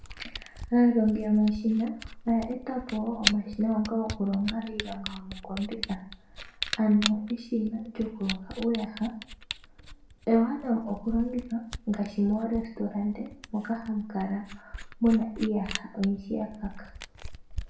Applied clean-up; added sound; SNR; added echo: none; Camera; 10 dB; reverberation time 0.5 s.